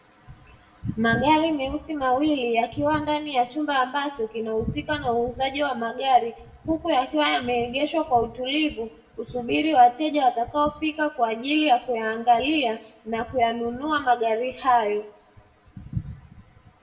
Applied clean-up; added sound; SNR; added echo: none; none; none; reverberation time 0.5 s.